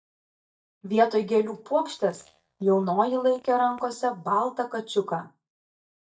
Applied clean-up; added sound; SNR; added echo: neural mask model DeepFilterNet 3.